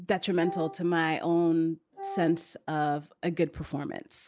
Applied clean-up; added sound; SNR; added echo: none; Wind instrument, woodwind instrument; 12 dB; none.